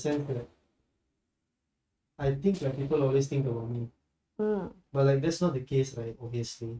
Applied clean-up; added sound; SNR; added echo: neural mask model RNNoise.